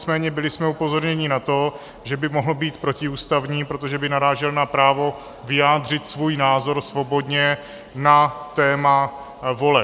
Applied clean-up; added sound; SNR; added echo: none; none; none; none.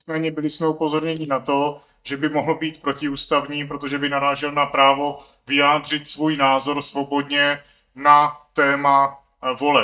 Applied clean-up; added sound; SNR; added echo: neural mask model DeepFilterNet 3.